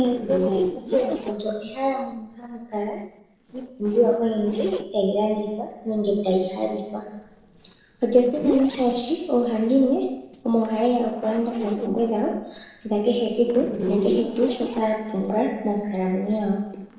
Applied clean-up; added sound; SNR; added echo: neural separator model SepFormer DNS4.